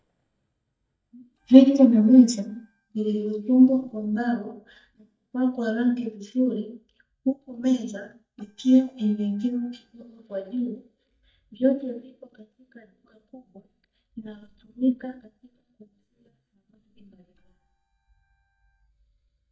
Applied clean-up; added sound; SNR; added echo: neural mask model DeepFilterNet 3.